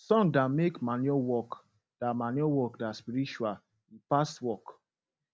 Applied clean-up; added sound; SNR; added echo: none; none; none; none.